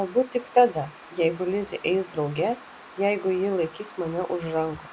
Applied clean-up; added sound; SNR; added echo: none; Cricket; 5 dB; none.